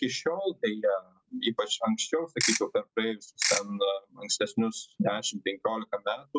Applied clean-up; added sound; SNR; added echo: none; Ratchet, pawl / Percussion; -1 dB; none.